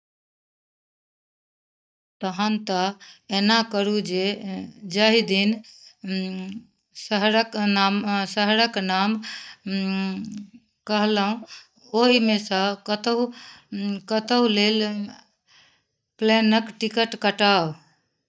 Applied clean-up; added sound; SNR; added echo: neural mask model DeepFilterNet 3.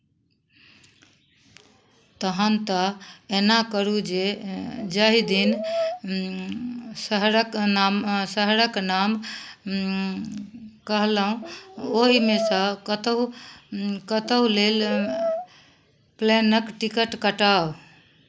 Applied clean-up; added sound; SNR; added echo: none; Brass instrument; 6 dB; none.